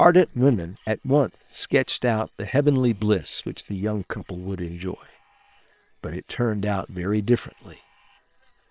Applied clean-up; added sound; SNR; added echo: neural separator model SepFormer WHAM!.